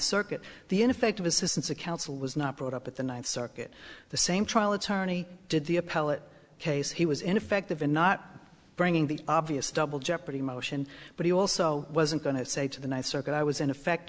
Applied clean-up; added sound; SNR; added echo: none; none; none; none.